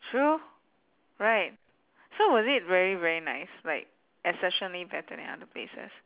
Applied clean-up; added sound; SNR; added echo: none; none; none; none.